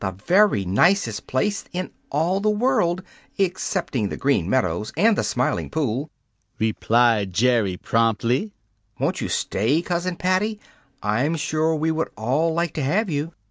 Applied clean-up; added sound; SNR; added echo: none; none; none; none.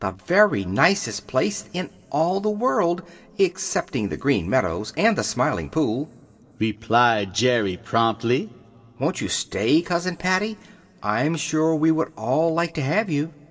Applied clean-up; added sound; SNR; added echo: none; none; none; reverberation time 0.4 s.